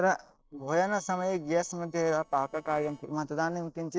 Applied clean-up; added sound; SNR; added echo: neural separator model SepFormer DNS4.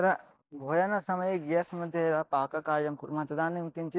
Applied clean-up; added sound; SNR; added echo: none; none; none; none.